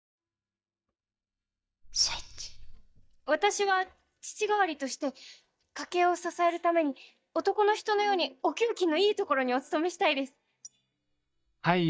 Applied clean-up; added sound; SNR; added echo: neural mask model DeepFilterNet 3.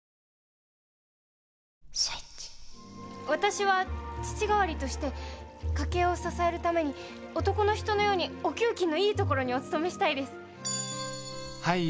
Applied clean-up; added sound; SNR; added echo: none; none; none; none.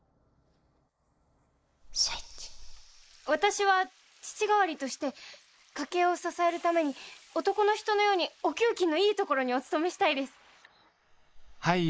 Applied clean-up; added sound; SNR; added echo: neural mask model Resemble Enhance denoiser.